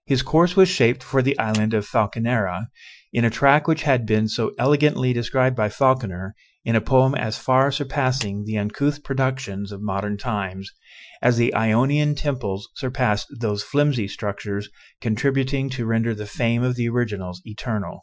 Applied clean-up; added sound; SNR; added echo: classical method Wiener filter.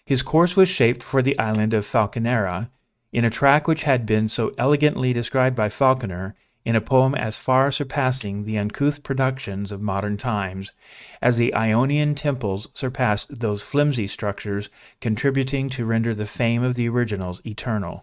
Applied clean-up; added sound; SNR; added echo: neural mask model RNNoise.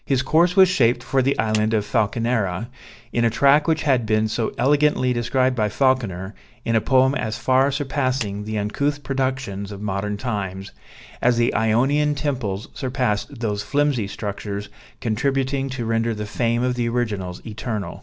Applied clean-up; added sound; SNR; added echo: none; Clapping; 19 dB; none.